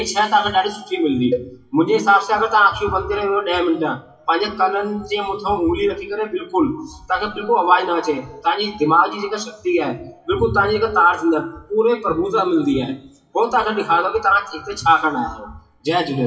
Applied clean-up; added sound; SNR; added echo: classical method WPE with log-MMSE.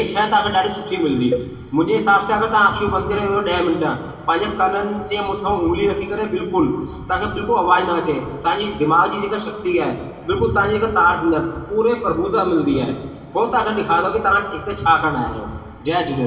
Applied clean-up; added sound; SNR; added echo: none; Cowbell; 12 dB; reverberation time 1.9 s.